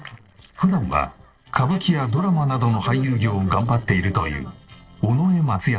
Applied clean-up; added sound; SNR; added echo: neural separator model SepFormer DNS4.